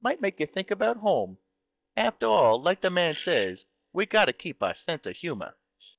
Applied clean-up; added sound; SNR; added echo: neural mask model DeepFilterNet 3.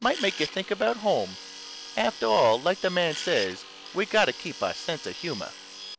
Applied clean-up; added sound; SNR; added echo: none; Tools; 13 dB; none.